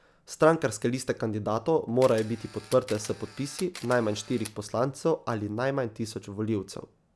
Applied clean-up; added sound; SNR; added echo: none; Camera; 16 dB; none.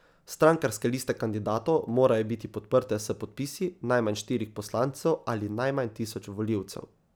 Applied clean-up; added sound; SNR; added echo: none; none; none; none.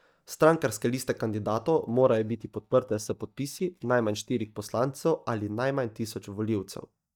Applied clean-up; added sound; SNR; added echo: neural mask model DeepFilterNet 3.